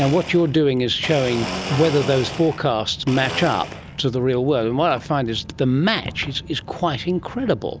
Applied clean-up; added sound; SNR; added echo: none; Domestic sounds, home sounds; 13 dB; none.